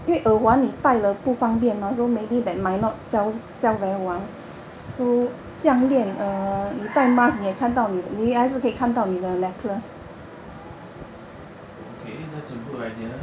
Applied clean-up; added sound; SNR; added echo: none; none; none; none.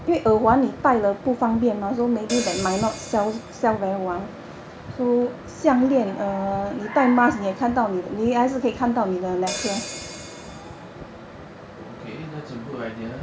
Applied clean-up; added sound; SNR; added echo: none; Hi-hat; 12 dB; none.